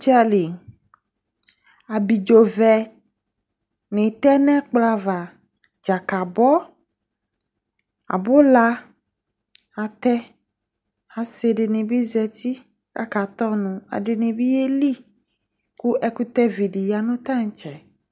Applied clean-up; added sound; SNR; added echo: none; none; none; none.